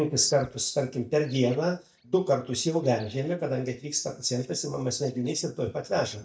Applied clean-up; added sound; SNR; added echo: neural mask model DeepFilterNet 3.